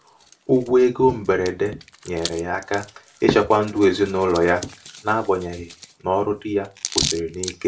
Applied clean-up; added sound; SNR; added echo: none; Hands; 14 dB; reverberation time 0.2 s.